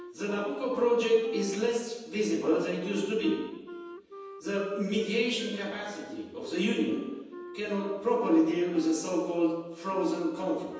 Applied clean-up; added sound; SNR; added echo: none; Wind instrument, woodwind instrument; 17 dB; reverberation time 1.1 s.